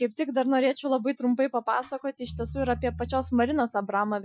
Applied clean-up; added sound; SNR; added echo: classical method Wiener filter.